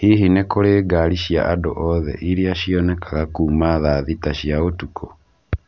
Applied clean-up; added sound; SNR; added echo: none; none; none; none.